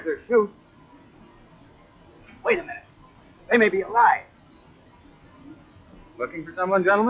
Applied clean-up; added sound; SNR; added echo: classical method log-MMSE.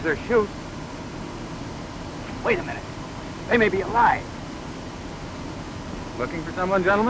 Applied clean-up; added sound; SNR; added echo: none; Bus; 8 dB; none.